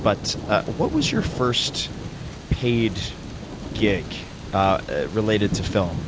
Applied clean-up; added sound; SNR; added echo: none; Thunder; 8 dB; none.